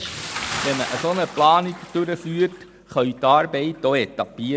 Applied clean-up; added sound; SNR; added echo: none; Bathtub (filling or washing) / Splash, splatter; 12 dB; none.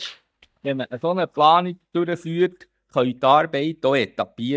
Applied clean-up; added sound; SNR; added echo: neural mask model DeepFilterNet 3.